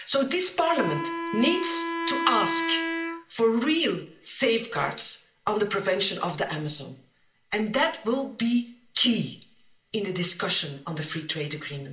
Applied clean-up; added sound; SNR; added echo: none; Wind instrument, woodwind instrument; 5 dB; reverberation time 0.4 s.